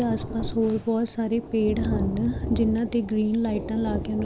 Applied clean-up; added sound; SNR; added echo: none; Thunder; 7 dB; none.